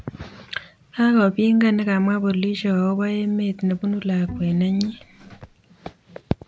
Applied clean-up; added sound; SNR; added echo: none; Bowed string instrument; 17 dB; none.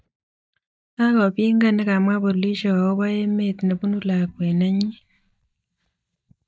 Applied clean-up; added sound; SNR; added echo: neural mask model DeepFilterNet 3.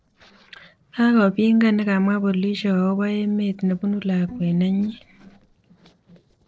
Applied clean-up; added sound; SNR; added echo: neural separator model SepFormer DNS4.